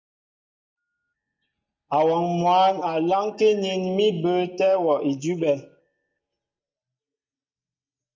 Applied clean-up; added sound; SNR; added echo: neural mask model DeepFilterNet 3.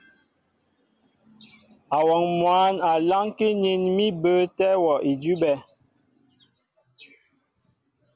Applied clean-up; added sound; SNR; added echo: none; none; none; none.